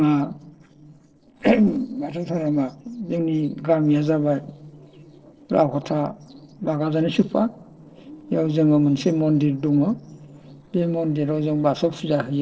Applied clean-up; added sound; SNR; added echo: neural separator model SepFormer DNS4.